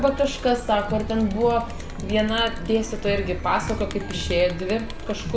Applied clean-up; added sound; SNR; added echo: none; Crowd + Chime; 8 dB; none.